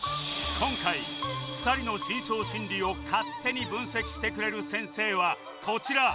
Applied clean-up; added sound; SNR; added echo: none; none; none; none.